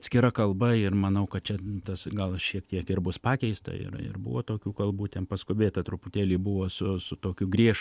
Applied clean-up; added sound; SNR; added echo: none; none; none; none.